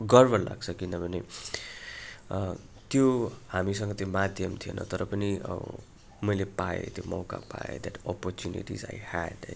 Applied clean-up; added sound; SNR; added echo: none; none; none; none.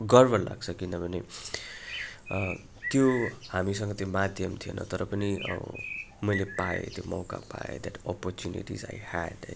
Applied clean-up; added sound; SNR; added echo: none; Bird; 11 dB; none.